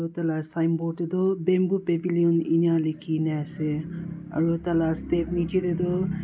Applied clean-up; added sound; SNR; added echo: none; none; none; none.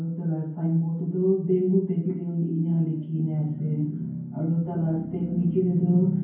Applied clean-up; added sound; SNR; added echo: none; none; none; reverberation time 0.9 s.